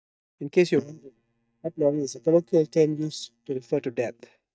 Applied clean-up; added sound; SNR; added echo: neural mask model DeepFilterNet 3.